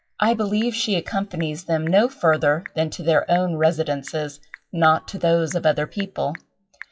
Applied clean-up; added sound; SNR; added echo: classical method WPE with log-MMSE.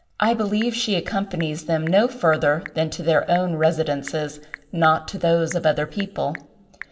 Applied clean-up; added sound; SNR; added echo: none; Telephone / Typing; 20 dB; reverberation time 0.7 s.